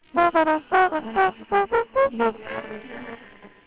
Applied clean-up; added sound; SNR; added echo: neural separator model SepFormer WHAMR!.